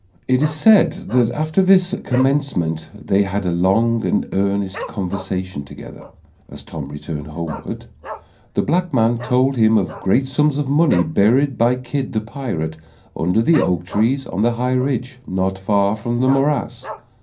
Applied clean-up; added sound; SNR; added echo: none; Dog; 18 dB; reverberation time 0.3 s.